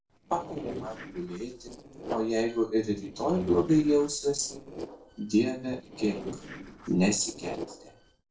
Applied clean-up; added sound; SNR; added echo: neural separator model SepFormer DNS4.